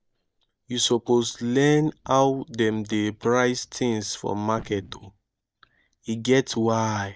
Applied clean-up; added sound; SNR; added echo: neural mask model DeepFilterNet 3.